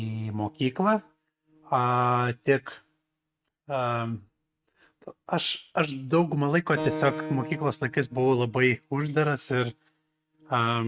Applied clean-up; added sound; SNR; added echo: neural mask model RNNoise.